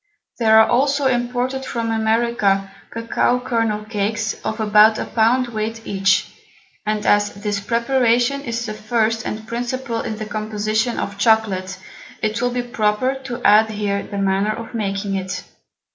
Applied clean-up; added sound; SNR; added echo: none; none; none; none.